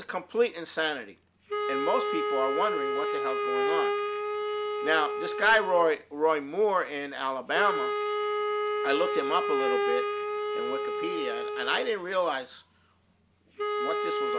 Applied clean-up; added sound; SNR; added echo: none; Wind instrument, woodwind instrument; 1 dB; none.